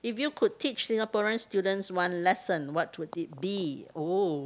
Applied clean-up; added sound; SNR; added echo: none; none; none; none.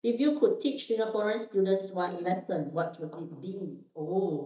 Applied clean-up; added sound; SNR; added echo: neural mask model DeepFilterNet 3.